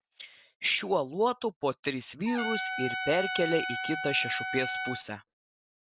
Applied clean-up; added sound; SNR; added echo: none; Trumpet; 3 dB; none.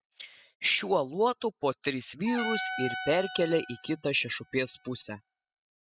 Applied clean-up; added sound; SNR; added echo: classical method spectral subtraction.